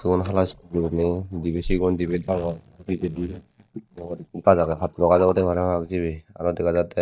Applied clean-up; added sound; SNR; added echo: neural mask model DeepFilterNet 3.